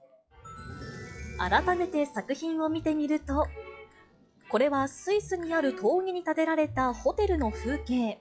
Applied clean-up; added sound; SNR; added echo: classical method log-MMSE.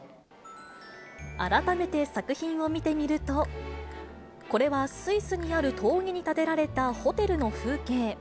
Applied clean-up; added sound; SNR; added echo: none; none; none; none.